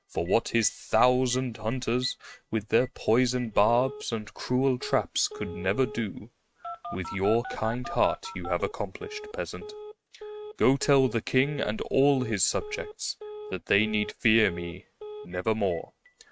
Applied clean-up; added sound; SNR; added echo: neural mask model RNNoise.